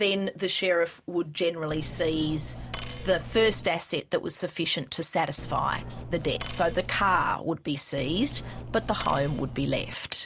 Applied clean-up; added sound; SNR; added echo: none; Cutlery, silverware; 9 dB; none.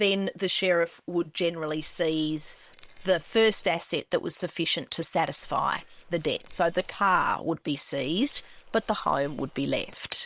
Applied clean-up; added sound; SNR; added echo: neural separator model SepFormer WHAM!.